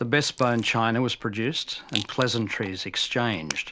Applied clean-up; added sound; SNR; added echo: none; Rattle; 14 dB; none.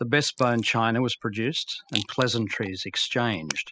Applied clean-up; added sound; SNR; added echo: classical method spectral subtraction.